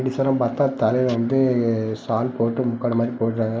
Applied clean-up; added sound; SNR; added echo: none; none; none; none.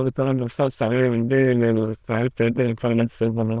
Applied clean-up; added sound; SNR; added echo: neural diffusion model UNIVERSE++.